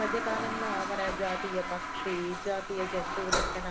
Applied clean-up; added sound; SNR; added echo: none; Toilet flush; 0 dB; none.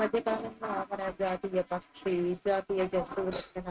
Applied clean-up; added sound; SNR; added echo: neural mask model RNNoise.